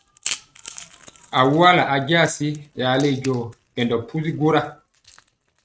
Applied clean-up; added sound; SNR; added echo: neural mask model RNNoise.